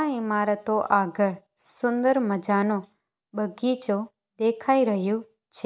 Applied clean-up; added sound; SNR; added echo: none; none; none; none.